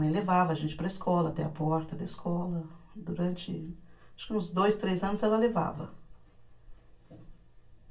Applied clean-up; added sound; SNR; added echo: none; none; none; reverberation time 0.2 s.